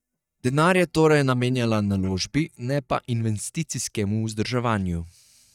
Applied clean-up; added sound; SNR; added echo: neural mask model DeepFilterNet 3.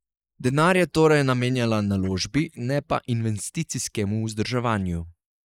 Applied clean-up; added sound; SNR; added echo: neural mask model Resemble Enhance denoiser.